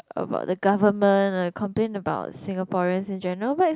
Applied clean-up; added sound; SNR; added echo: none; none; none; none.